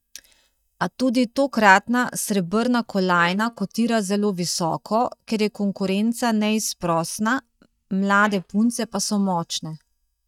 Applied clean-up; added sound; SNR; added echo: neural mask model DeepFilterNet 3.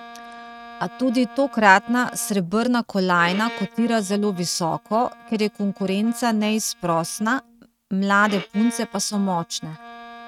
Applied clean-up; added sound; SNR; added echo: neural mask model RNNoise.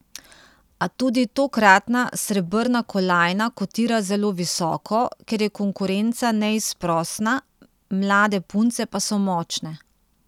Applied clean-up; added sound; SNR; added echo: none; none; none; none.